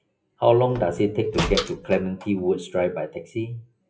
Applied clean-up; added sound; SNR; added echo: classical method WPE with log-MMSE.